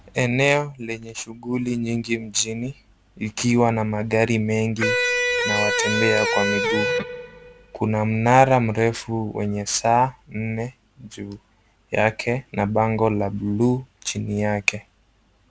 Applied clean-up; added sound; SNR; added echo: none; Electric guitar; 0 dB; none.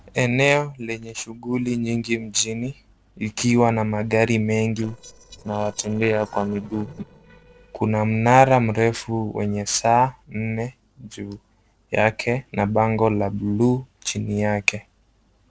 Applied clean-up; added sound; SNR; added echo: neural separator model SepFormer DNS4.